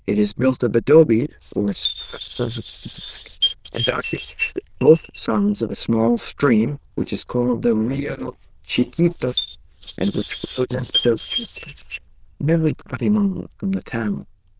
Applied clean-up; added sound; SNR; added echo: neural diffusion model UNIVERSE++.